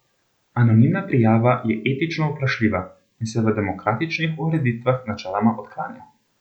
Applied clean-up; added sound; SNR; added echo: none; none; none; none.